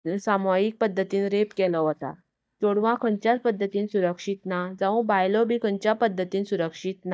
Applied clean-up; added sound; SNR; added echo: neural mask model DeepFilterNet 3.